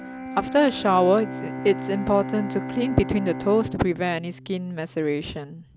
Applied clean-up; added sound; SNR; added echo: none; Bowed string instrument; 10 dB; none.